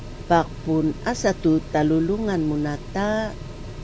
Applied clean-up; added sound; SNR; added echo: none; Mechanical fan; 11 dB; none.